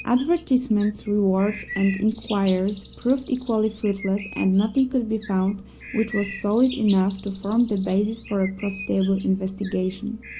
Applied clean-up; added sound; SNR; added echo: none; Bird; 18 dB; none.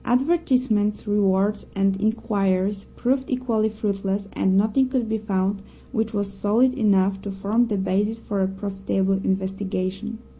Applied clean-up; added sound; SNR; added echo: none; none; none; none.